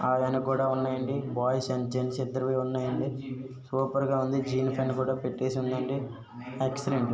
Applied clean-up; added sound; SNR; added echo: none; none; none; none.